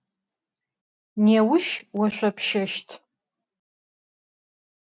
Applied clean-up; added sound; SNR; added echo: none; none; none; none.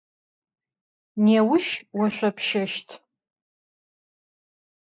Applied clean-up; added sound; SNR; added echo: neural mask model Resemble Enhance denoiser.